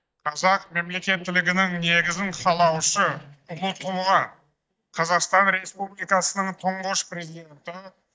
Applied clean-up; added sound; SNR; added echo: neural mask model DeepFilterNet 3.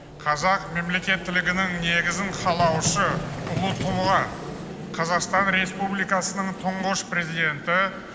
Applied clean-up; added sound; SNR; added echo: none; Vehicle; 8 dB; none.